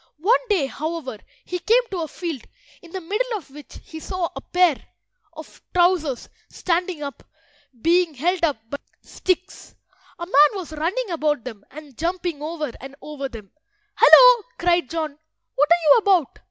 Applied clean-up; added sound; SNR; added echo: none; none; none; none.